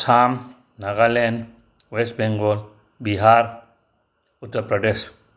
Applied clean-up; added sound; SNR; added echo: none; none; none; none.